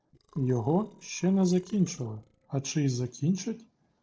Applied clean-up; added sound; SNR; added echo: neural separator model SepFormer DNS4.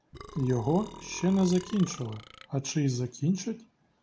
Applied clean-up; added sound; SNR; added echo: none; Burping, eructation; 16 dB; none.